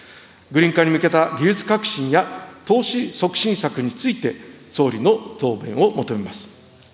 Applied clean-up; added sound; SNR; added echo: none; none; none; none.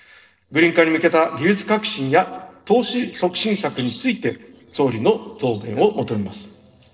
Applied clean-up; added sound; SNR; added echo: neural separator model SepFormer DNS4.